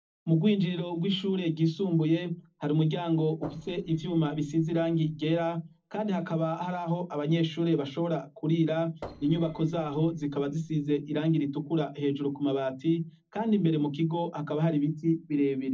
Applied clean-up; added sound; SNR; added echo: neural separator model SepFormer DNS4.